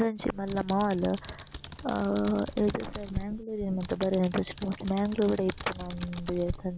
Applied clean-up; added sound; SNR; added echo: none; Computer keyboard; 11 dB; none.